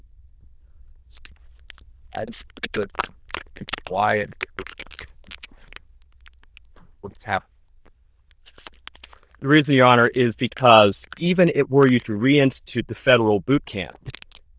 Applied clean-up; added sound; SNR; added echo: neural diffusion model UNIVERSE++.